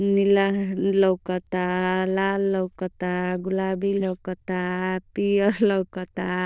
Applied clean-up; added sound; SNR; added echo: neural diffusion model UNIVERSE++.